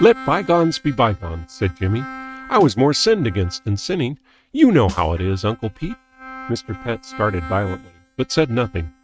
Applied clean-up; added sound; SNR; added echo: neural mask model RNNoise.